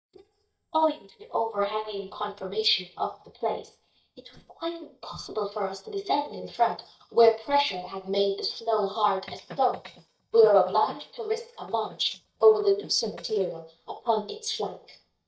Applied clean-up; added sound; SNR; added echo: neural mask model DeepFilterNet 3.